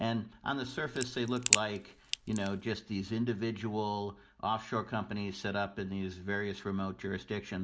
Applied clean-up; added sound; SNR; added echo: neural mask model Resemble Enhance denoiser.